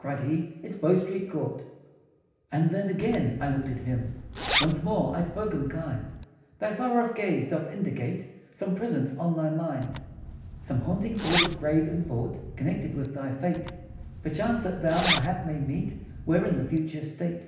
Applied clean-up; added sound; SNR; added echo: none; Zipper (clothing); 5 dB; reverberation time 0.9 s.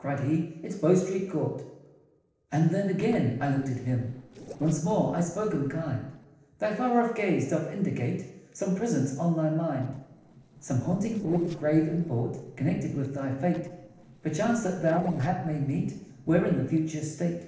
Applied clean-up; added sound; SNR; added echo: neural separator model SepFormer DNS4.